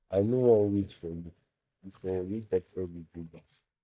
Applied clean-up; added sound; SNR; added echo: neural mask model DeepFilterNet 3.